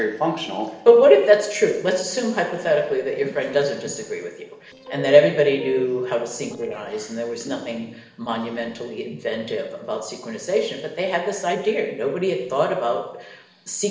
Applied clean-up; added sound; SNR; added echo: neural separator model SepFormer DNS4.